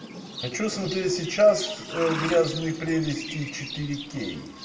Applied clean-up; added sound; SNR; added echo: none; Livestock, farm animals, working animals; 11 dB; reverberation time 1.4 s.